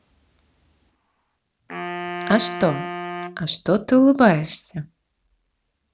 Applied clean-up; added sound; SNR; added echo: none; Wind instrument, woodwind instrument; 10 dB; none.